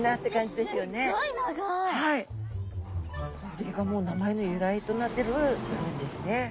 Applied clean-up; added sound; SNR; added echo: none; Sliding door; 13 dB; none.